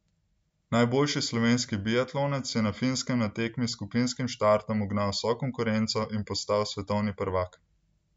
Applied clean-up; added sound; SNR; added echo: none; none; none; none.